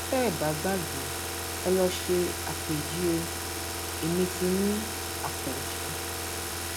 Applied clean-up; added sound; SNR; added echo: none; Car; 2 dB; none.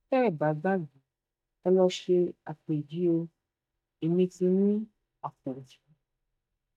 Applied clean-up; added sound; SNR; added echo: neural mask model DeepFilterNet 3.